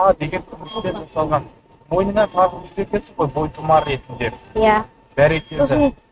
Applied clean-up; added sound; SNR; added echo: neural mask model RNNoise.